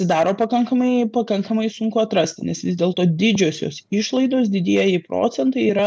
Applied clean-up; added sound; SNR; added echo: none; none; none; none.